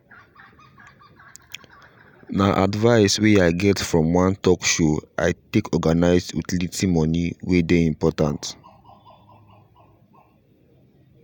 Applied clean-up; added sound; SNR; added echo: none; none; none; none.